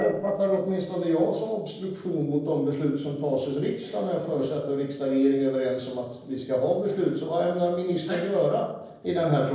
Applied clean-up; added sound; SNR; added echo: neural separator model SepFormer DNS4.